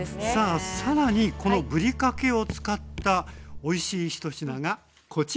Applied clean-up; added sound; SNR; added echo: none; Raindrop / Drip; 14 dB; none.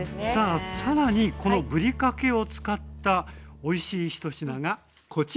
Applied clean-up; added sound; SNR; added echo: none; none; none; none.